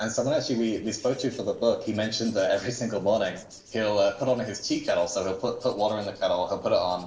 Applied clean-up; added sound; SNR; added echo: neural separator model SepFormer DNS4.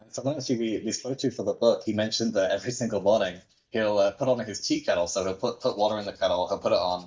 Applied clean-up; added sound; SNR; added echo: neural mask model DeepFilterNet 3.